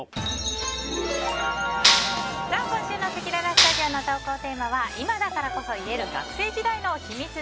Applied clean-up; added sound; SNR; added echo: none; Clapping; -3 dB; none.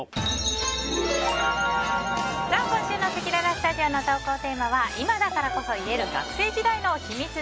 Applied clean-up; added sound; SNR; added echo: none; none; none; none.